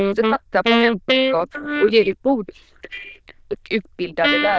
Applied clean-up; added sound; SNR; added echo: neural diffusion model UNIVERSE++.